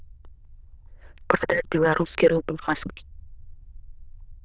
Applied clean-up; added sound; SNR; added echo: neural diffusion model UNIVERSE++.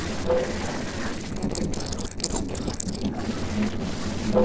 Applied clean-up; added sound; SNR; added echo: neural separator model SepFormer DNS4.